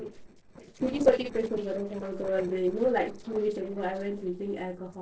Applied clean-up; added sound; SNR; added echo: neural separator model SepFormer DNS4.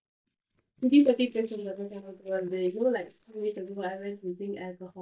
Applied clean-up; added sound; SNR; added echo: neural mask model DeepFilterNet 3.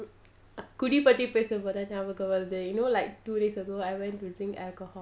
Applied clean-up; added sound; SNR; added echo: none; none; none; none.